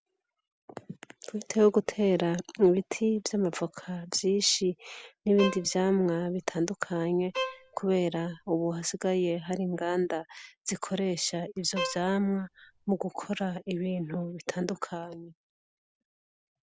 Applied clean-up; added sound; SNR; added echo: none; Bowed string instrument; 9 dB; none.